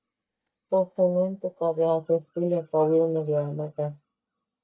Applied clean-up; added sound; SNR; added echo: neural mask model DeepFilterNet 3.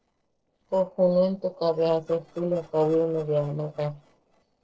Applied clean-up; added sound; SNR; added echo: neural separator model SepFormer DNS4.